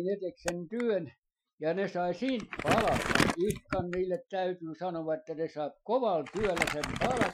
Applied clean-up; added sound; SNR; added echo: classical method Wiener filter.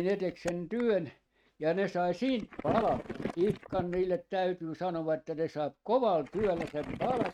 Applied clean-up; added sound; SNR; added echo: neural mask model RNNoise.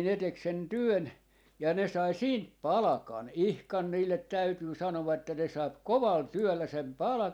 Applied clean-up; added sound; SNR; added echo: none; none; none; none.